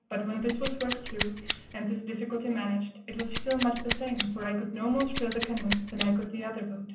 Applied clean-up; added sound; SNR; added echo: none; Scissors; -3 dB; reverberation time 0.6 s.